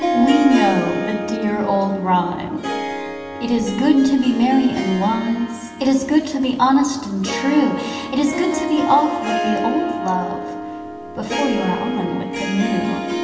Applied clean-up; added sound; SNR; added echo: none; Harp; 6 dB; reverberation time 2.6 s.